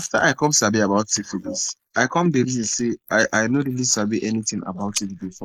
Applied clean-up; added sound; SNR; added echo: neural mask model Resemble Enhance denoiser.